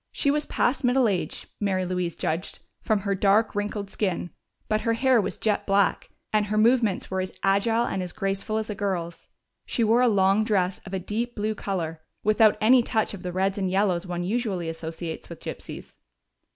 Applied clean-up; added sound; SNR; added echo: none; none; none; none.